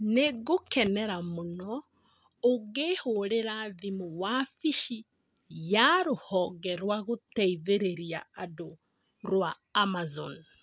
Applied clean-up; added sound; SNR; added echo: none; none; none; none.